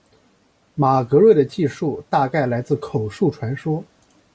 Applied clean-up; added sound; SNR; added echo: none; none; none; none.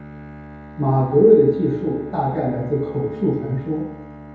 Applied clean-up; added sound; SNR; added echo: none; Bowed string instrument; 17 dB; reverberation time 2.0 s.